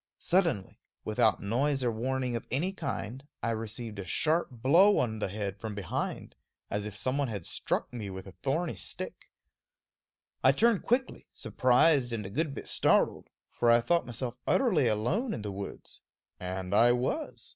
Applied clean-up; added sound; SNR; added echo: none; none; none; none.